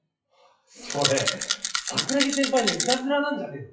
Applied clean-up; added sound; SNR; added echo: classical method WPE with log-MMSE.